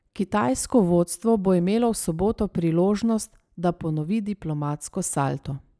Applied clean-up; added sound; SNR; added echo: none; none; none; none.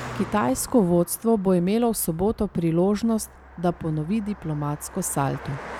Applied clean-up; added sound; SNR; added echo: none; Car passing by; 17 dB; none.